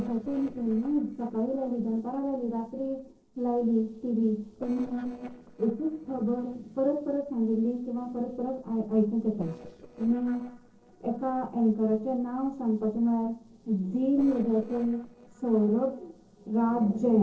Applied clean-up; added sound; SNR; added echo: neural separator model SepFormer DNS4.